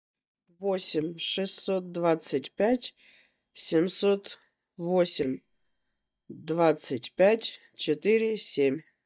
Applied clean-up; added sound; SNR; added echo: neural mask model DeepFilterNet 3.